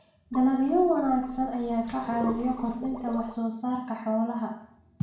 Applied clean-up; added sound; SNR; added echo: none; Sink (filling or washing); 14 dB; reverberation time 0.6 s.